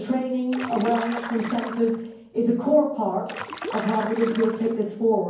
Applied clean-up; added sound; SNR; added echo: none; Stream; 11 dB; reverberation time 0.9 s.